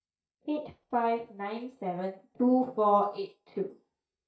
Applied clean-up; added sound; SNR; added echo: neural mask model DeepFilterNet 3.